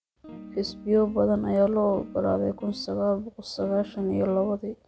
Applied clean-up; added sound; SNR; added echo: none; Guitar; 18 dB; none.